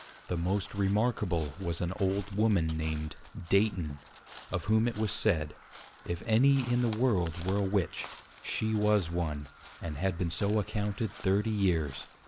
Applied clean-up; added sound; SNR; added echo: none; Crow; 19 dB; none.